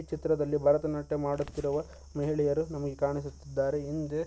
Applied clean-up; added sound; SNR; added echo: none; none; none; none.